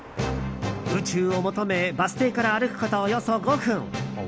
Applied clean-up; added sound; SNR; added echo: none; none; none; none.